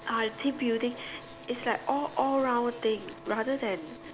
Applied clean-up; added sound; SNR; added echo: none; Printer; 17 dB; none.